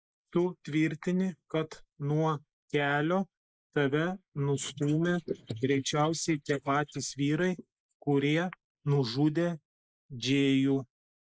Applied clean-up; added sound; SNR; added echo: neural mask model Resemble Enhance denoiser.